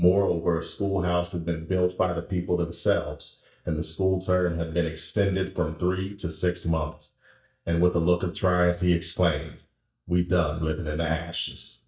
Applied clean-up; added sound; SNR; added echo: neural mask model DeepFilterNet 3.